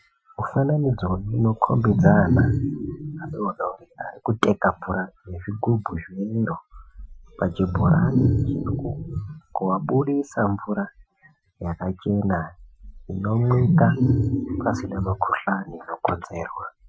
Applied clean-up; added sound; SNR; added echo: classical method Wiener filter.